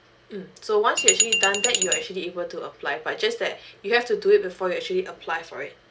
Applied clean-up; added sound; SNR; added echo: none; Glass; -4 dB; none.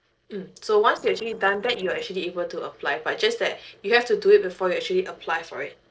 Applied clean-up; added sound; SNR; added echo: neural separator model SepFormer DNS4.